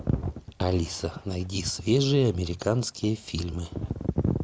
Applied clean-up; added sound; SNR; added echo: none; none; none; none.